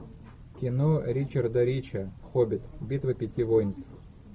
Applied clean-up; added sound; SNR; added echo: none; none; none; none.